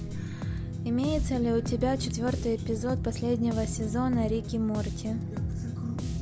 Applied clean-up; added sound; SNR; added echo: none; Bass guitar + Guitar; 2 dB; none.